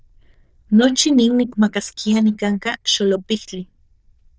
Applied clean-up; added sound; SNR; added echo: neural diffusion model UNIVERSE++.